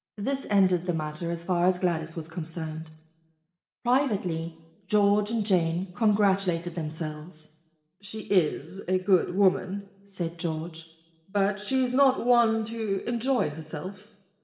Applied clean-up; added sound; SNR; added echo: none; none; none; reverberation time 1.1 s.